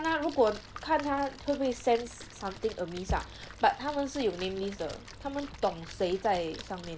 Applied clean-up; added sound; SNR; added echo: none; Splash, splatter; 16 dB; none.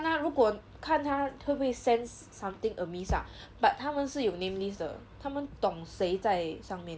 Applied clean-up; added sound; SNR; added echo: none; none; none; none.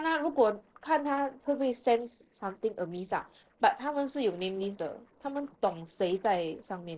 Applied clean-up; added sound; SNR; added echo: neural separator model SepFormer DNS4.